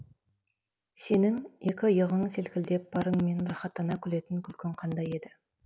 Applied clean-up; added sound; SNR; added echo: none; none; none; none.